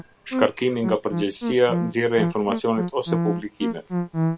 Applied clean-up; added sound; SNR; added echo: none; Musical instrument; 3 dB; none.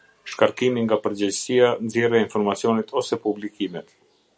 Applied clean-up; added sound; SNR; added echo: none; none; none; none.